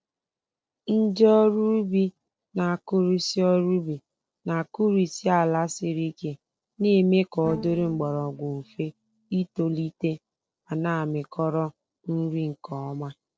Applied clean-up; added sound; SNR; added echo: neural separator model SepFormer DNS4.